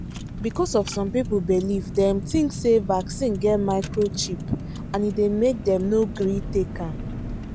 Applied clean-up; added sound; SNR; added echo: none; Car; 9 dB; none.